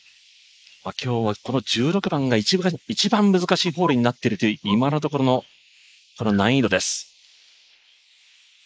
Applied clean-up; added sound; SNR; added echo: neural mask model Resemble Enhance denoiser.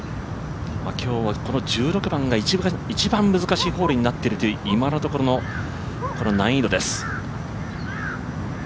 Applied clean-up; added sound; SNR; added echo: none; Bark; 18 dB; none.